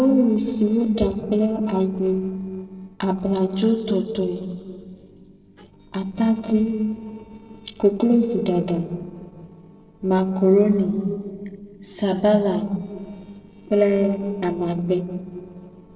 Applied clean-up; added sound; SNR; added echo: neural separator model SepFormer DNS4.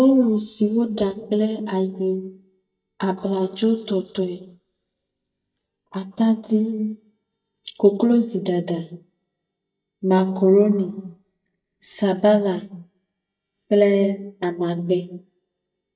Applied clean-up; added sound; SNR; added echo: neural mask model DeepFilterNet 3.